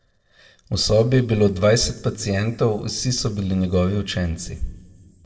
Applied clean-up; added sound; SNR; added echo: neural separator model SepFormer DNS4.